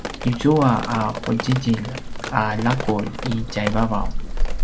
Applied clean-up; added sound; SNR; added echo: none; Drip; 3 dB; none.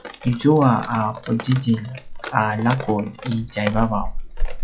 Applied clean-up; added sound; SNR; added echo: classical method log-MMSE.